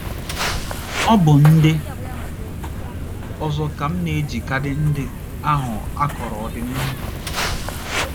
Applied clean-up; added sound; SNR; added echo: none; Walk, footsteps; 6 dB; none.